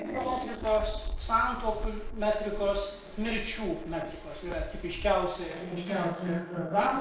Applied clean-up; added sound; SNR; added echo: neural mask model Resemble Enhance denoiser.